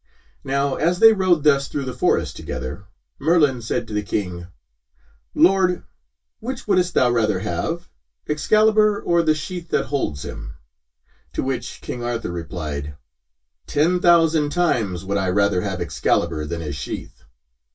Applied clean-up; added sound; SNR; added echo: none; none; none; reverberation time 0.1 s.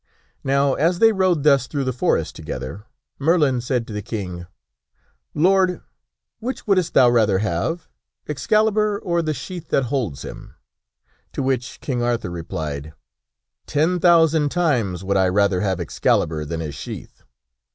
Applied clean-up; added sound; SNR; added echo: none; none; none; none.